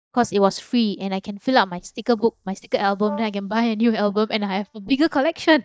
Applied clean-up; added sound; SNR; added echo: neural mask model DeepFilterNet 3.